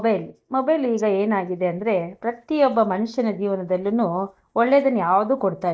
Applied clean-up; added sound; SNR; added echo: neural mask model DeepFilterNet 3.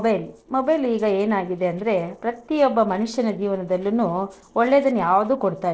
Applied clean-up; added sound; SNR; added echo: neural separator model SepFormer DNS4.